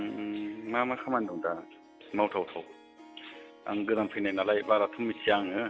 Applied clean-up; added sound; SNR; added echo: none; Harp; 17 dB; none.